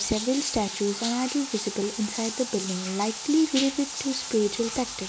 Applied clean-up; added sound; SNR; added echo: none; Bathtub (filling or washing); 7 dB; none.